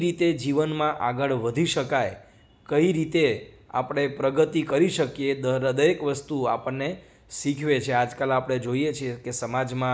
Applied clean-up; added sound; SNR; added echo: none; none; none; none.